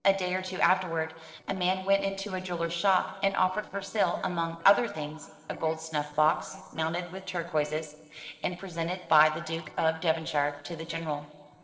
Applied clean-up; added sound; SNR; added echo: neural separator model SepFormer DNS4.